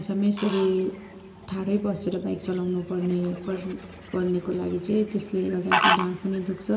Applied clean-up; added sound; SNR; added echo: none; Fowl; 6 dB; reverberation time 1.7 s.